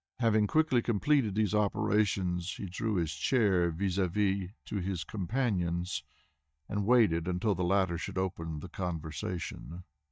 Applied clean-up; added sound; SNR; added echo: neural mask model DeepFilterNet 3.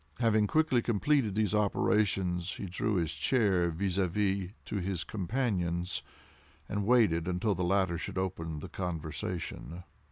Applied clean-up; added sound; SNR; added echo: none; none; none; none.